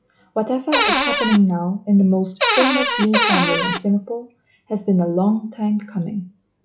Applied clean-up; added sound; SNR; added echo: classical method log-MMSE.